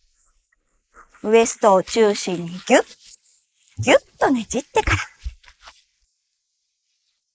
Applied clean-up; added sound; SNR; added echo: neural mask model Resemble Enhance denoiser.